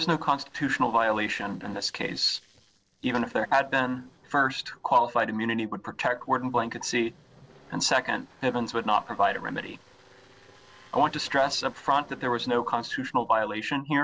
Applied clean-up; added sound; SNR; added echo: neural separator model SepFormer DNS4.